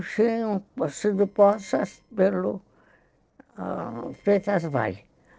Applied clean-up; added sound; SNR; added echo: neural separator model SepFormer DNS4.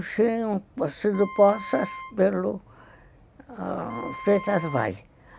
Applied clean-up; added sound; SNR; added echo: none; Wind instrument, woodwind instrument; 13 dB; none.